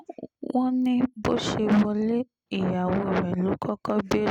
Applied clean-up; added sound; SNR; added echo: none; none; none; none.